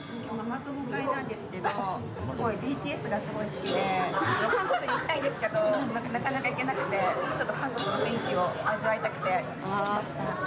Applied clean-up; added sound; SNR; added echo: none; Crash cymbal; 19 dB; none.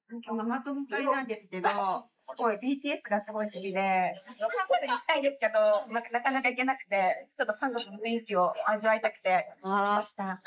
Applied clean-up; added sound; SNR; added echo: neural mask model Resemble Enhance denoiser.